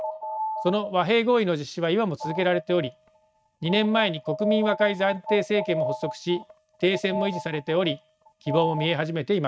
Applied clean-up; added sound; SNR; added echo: neural mask model RNNoise.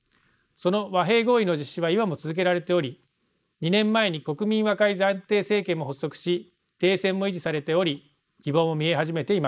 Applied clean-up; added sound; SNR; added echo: neural mask model Resemble Enhance denoiser.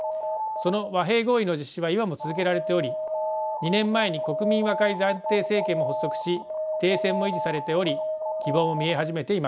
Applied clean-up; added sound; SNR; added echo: none; Alarm; 4 dB; none.